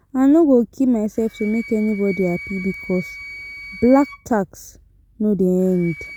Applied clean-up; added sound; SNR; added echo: none; Wind instrument, woodwind instrument; 18 dB; none.